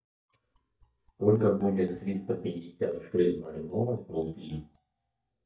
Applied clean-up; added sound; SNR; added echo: neural mask model DeepFilterNet 3.